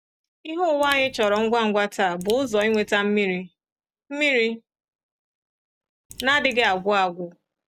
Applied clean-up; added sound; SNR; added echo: none; Raindrop; 19 dB; none.